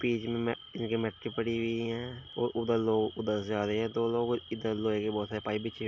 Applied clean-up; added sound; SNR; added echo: none; none; none; none.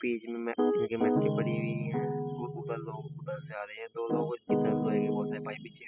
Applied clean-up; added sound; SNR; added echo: classical method spectral subtraction.